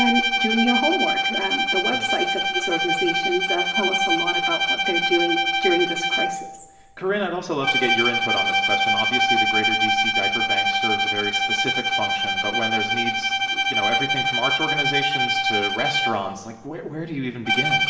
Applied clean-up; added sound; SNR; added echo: none; Bowed string instrument; -5 dB; reverberation time 1.1 s.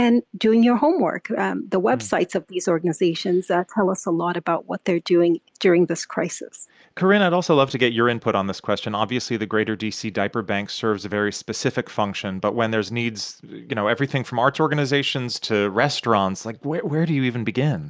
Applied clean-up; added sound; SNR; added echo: none; none; none; none.